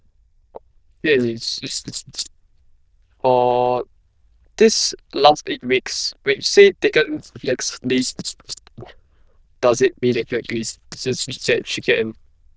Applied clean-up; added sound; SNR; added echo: neural diffusion model UNIVERSE++.